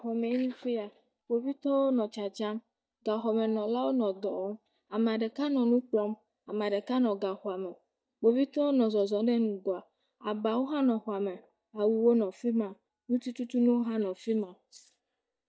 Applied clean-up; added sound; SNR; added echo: neural mask model DeepFilterNet 3.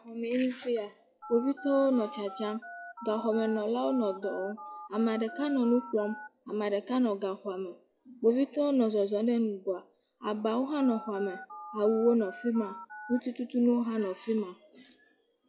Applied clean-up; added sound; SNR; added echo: classical method log-MMSE.